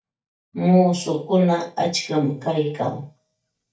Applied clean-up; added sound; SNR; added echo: neural mask model DeepFilterNet 3.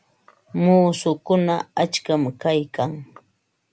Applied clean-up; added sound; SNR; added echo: none; none; none; none.